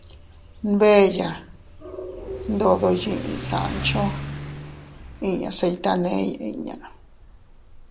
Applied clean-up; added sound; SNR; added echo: none; Accelerating, revving, vroom / Car; 13 dB; none.